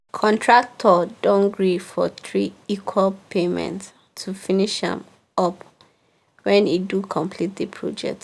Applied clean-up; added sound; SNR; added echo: none; none; none; none.